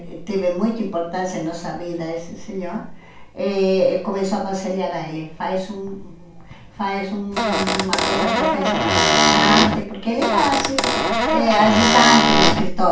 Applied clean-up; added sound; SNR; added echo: none; Squeak / Cupboard open or close; -4 dB; reverberation time 0.3 s.